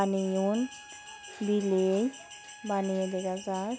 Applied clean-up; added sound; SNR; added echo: none; Bell + Trumpet; 17 dB; none.